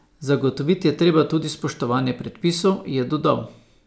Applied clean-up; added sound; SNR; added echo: none; none; none; none.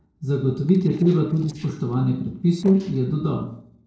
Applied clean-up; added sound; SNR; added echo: neural separator model SepFormer DNS4.